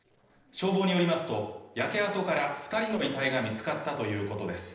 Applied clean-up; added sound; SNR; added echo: neural separator model SepFormer DNS4.